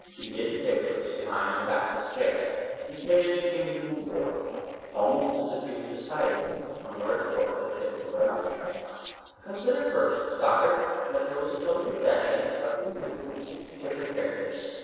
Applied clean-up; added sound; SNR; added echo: neural separator model SepFormer DNS4.